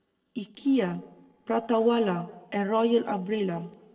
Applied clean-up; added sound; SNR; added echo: neural separator model SepFormer DNS4.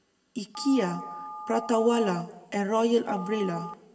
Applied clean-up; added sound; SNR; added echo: none; Telephone; 14 dB; reverberation time 1.6 s.